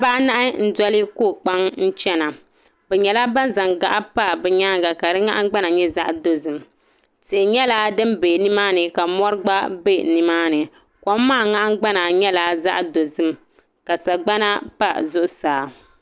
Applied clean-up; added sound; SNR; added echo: none; none; none; none.